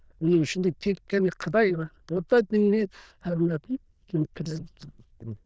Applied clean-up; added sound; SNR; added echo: neural diffusion model UNIVERSE++.